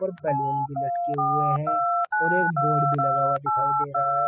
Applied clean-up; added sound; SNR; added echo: classical method spectral subtraction.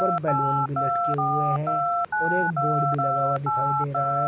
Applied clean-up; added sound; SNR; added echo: none; Telephone; -4 dB; none.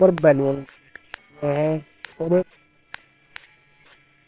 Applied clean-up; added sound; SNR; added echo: neural separator model SepFormer WHAM!.